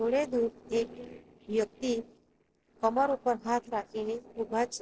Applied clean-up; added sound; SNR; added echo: neural separator model SepFormer DNS4.